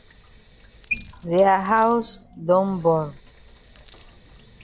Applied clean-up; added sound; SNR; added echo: none; Coin (dropping) + Sink (filling or washing) / Water tap, faucet; 15 dB; none.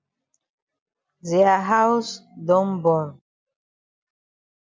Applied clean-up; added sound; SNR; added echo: none; none; none; none.